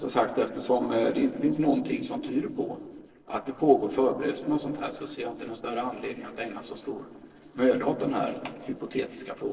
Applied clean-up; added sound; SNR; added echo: neural separator model SepFormer DNS4.